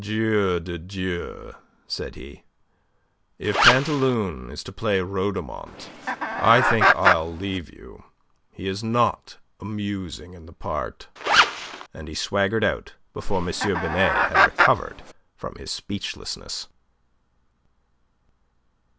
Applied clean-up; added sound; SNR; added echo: none; Zipper (clothing) + Chicken, rooster; -4 dB; none.